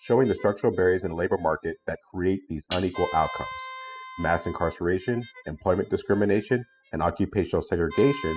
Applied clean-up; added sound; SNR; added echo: classical method spectral subtraction.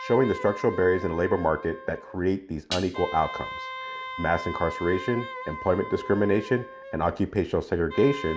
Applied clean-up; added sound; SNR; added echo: none; Dishes, pots, and pans + Wind instrument, woodwind instrument; 12 dB; none.